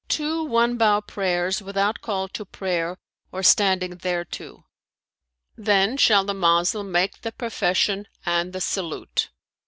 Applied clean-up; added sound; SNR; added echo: none; none; none; none.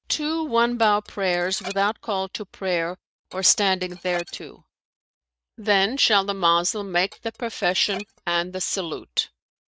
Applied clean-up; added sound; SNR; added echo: neural mask model RNNoise.